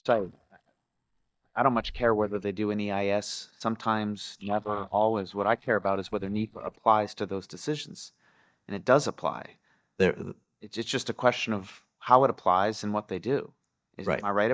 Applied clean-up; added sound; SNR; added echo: neural mask model DeepFilterNet 3.